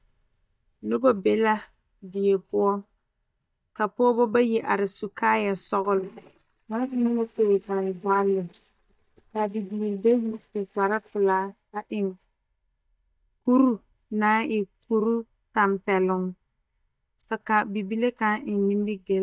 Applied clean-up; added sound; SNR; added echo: neural mask model DeepFilterNet 3.